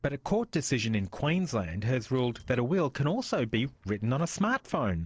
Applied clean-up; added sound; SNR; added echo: neural separator model SepFormer DNS4.